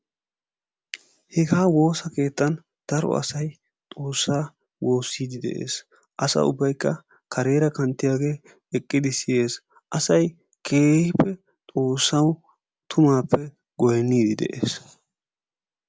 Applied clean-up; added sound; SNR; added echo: none; none; none; none.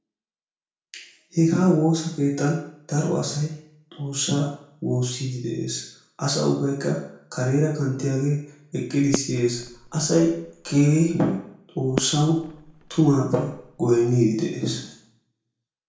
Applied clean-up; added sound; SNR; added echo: none; Fireworks; 13 dB; reverberation time 0.5 s.